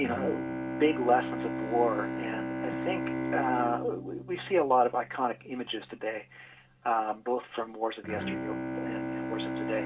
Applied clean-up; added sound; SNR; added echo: none; Bowed string instrument; 5 dB; reverberation time 0.2 s.